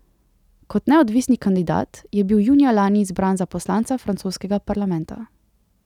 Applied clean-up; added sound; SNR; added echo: none; none; none; none.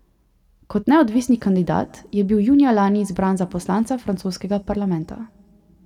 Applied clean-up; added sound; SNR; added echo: none; none; none; reverberation time 1.5 s.